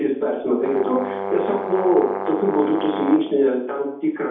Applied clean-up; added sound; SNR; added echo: none; Brass instrument; 7 dB; reverberation time 0.8 s.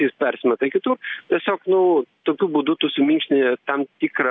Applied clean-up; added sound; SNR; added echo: none; none; none; none.